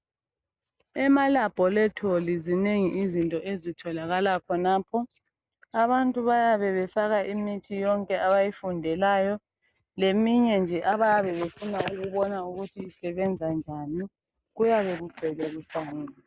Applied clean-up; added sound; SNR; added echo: none; none; none; none.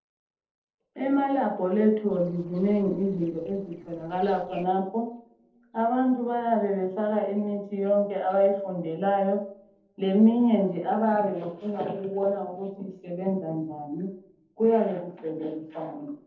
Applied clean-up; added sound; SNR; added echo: neural separator model SepFormer DNS4.